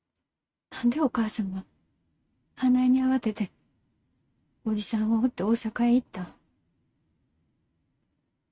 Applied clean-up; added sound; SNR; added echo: neural mask model RNNoise.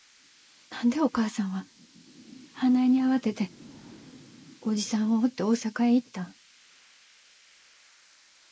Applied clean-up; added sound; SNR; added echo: neural mask model Resemble Enhance denoiser.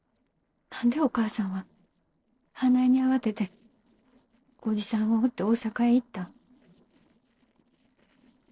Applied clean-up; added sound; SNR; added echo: neural separator model SepFormer DNS4.